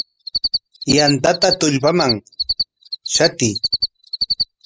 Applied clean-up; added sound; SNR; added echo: classical method spectral subtraction.